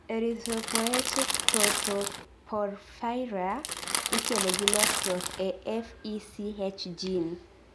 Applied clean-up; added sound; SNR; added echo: none; Crackle; -4 dB; none.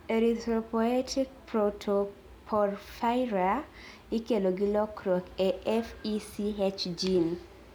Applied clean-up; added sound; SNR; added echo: none; none; none; none.